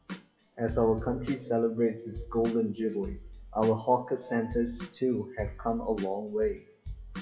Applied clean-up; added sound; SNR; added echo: classical method WPE with log-MMSE.